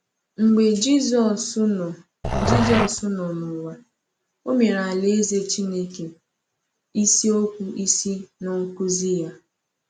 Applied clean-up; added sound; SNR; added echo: none; Growling; 0 dB; none.